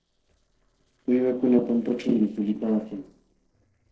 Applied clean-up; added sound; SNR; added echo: neural separator model SepFormer DNS4.